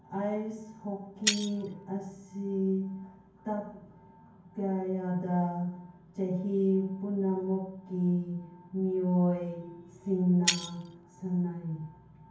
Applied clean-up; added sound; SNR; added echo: none; Shatter; 6 dB; reverberation time 0.9 s.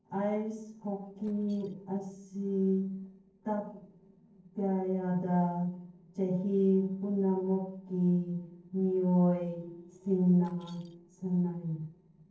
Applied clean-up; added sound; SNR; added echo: neural separator model SepFormer DNS4.